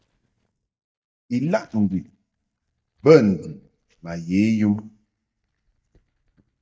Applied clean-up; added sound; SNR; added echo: neural mask model DeepFilterNet 3.